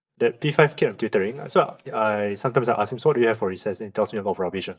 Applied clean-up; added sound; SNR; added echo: neural mask model DeepFilterNet 3.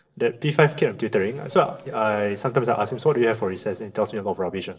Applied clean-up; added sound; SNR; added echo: neural separator model SepFormer DNS4.